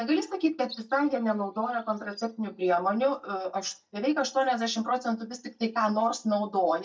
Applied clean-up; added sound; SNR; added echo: neural mask model DeepFilterNet 3.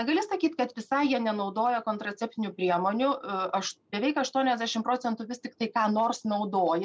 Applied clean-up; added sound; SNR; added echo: none; none; none; none.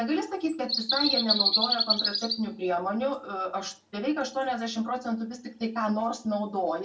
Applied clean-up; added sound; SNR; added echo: none; Bird vocalization, bird call, bird song; 3 dB; reverberation time 0.2 s.